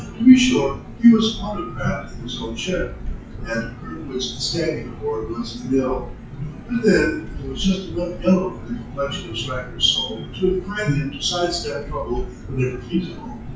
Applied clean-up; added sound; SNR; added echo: classical method WPE with log-MMSE.